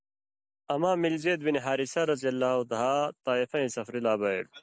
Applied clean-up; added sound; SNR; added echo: none; none; none; none.